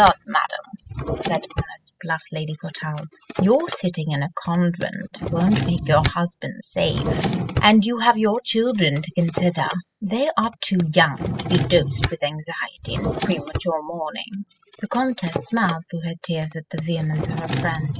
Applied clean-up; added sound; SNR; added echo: classical method spectral subtraction.